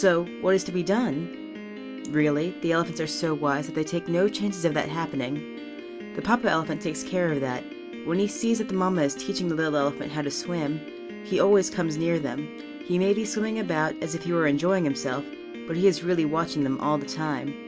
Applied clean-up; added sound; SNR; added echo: none; Piano; 11 dB; none.